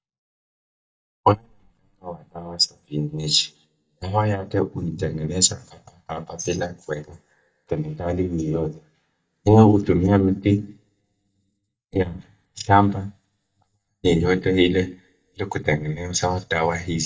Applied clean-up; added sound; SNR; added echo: neural mask model DeepFilterNet 3.